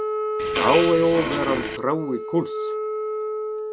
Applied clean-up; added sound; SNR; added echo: none; Wind instrument, woodwind instrument + Fart; 2 dB; none.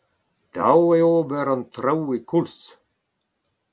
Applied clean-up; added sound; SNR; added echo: none; none; none; none.